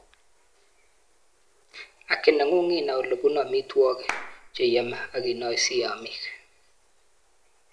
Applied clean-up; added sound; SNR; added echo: none; Clapping; 10 dB; none.